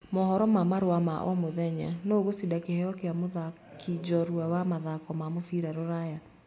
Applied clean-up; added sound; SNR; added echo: none; none; none; none.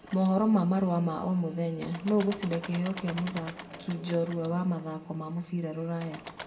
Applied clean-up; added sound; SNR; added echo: none; Engine / Mechanisms; 17 dB; reverberation time 1.0 s.